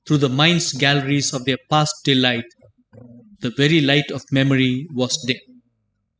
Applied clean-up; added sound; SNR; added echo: classical method spectral subtraction.